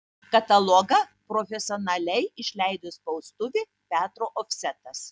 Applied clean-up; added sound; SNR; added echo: none; none; none; none.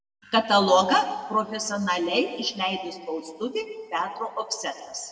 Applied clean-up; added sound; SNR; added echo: none; none; none; reverberation time 1.3 s.